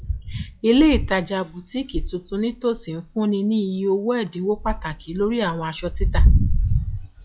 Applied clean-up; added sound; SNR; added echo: classical method log-MMSE.